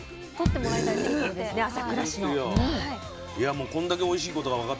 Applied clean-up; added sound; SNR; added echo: none; Bass drum; 5 dB; none.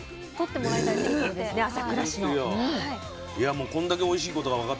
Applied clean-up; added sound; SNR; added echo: none; none; none; none.